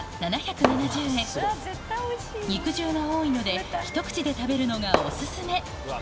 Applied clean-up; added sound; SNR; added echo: none; Fireworks; 6 dB; none.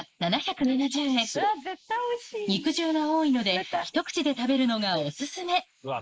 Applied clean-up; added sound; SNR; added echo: neural mask model Resemble Enhance denoiser.